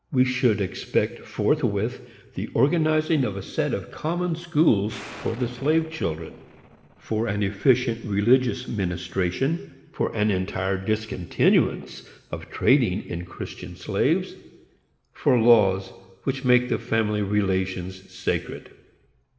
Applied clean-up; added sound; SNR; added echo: neural separator model SepFormer DNS4.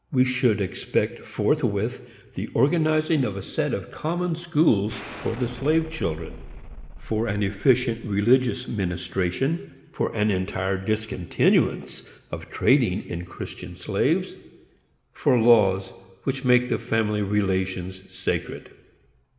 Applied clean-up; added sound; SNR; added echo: none; Explosion; 14 dB; reverberation time 1.3 s.